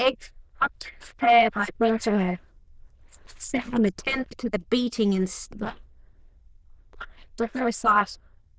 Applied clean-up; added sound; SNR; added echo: neural diffusion model UNIVERSE++.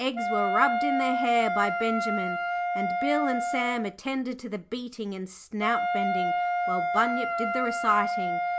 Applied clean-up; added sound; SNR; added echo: none; Wind instrument, woodwind instrument; -1 dB; none.